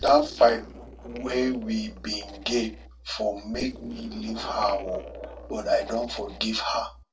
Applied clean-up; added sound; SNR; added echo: neural separator model SepFormer DNS4.